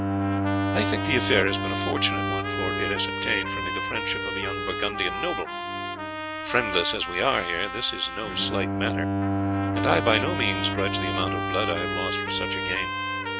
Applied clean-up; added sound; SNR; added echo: none; Trumpet + Bowed string instrument; -1 dB; none.